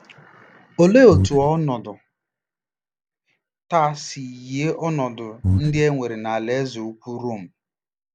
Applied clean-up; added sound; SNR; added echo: none; Breathing; 0 dB; none.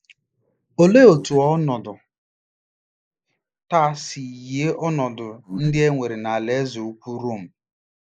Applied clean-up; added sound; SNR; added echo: neural mask model Resemble Enhance denoiser.